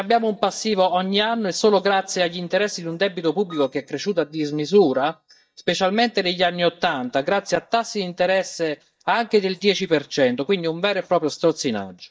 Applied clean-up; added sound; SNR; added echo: neural mask model DeepFilterNet 3.